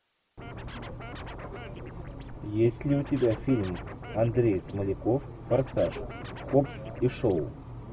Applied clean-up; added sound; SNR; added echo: none; Scratching (performance technique); 16 dB; none.